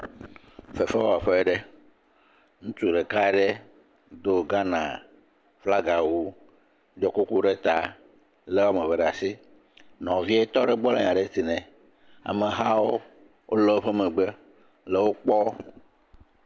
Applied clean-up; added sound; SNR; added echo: none; none; none; none.